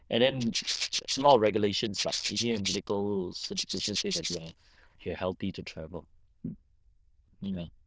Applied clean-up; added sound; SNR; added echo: neural diffusion model UNIVERSE++.